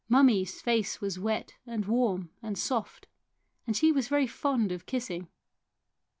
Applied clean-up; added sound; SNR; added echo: none; none; none; none.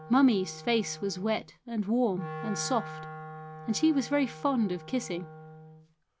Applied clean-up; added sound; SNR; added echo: none; Wind instrument, woodwind instrument; 14 dB; none.